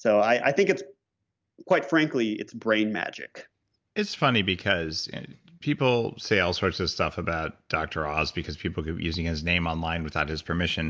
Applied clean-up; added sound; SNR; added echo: none; none; none; none.